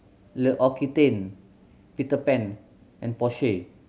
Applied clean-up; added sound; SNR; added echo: none; none; none; none.